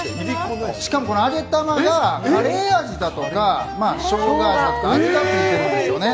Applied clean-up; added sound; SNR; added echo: none; none; none; none.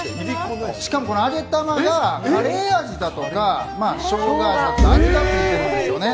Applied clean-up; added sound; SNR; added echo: none; Thump, thud; -2 dB; none.